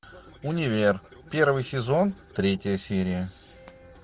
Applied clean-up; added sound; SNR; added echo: none; none; none; none.